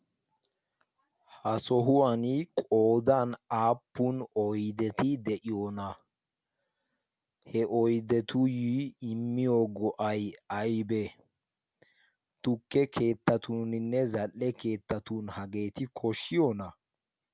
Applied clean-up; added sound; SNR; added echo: none; none; none; none.